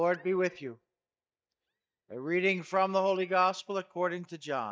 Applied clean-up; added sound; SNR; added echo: neural mask model DeepFilterNet 3.